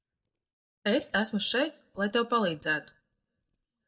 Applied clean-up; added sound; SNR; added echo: neural mask model DeepFilterNet 3.